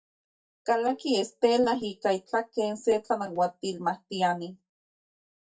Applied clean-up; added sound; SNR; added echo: neural mask model DeepFilterNet 3.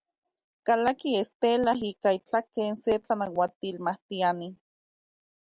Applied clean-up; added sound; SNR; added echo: none; none; none; none.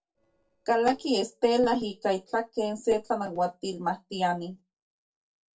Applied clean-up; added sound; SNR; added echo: neural separator model SepFormer DNS4.